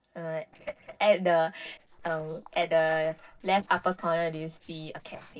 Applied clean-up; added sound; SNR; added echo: neural separator model SepFormer DNS4.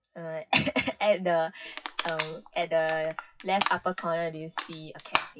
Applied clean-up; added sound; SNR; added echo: classical method WPE with log-MMSE.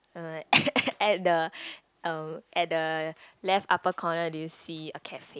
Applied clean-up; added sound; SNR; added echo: none; none; none; none.